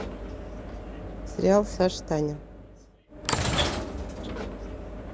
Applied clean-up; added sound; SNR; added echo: none; Sliding door / Train; 2 dB; none.